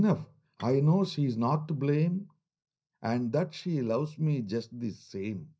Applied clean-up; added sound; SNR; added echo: neural mask model DeepFilterNet 3.